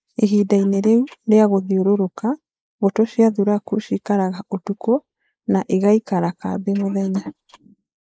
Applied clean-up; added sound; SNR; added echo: neural mask model Resemble Enhance denoiser.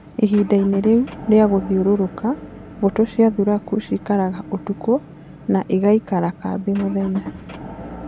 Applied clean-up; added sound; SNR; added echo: none; Motor vehicle (road) / Engine; 15 dB; none.